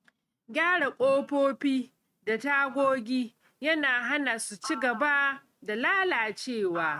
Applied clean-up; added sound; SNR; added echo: neural mask model RNNoise.